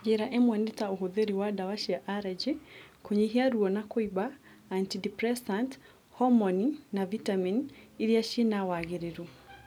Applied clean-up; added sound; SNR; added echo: none; none; none; none.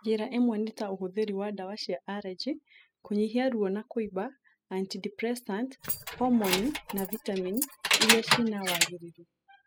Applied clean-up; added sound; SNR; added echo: classical method spectral subtraction.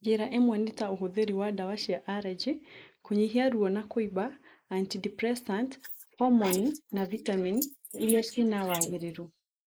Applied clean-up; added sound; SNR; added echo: neural mask model Resemble Enhance denoiser.